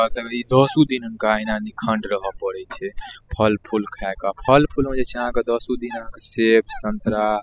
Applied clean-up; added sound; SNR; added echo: classical method spectral subtraction.